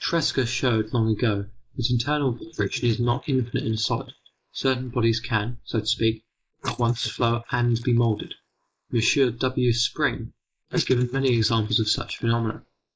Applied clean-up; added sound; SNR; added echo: neural mask model Resemble Enhance denoiser.